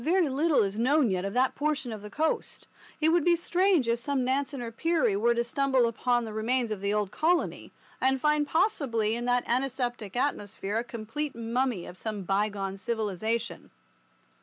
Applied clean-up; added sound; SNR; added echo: none; none; none; none.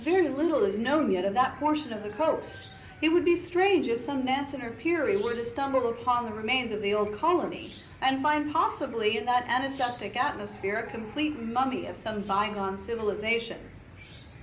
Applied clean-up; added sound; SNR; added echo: none; Cricket / Chicken, rooster; 19 dB; reverberation time 0.5 s.